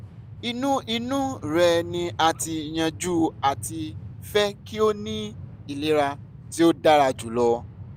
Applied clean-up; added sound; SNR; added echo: none; Train; 15 dB; none.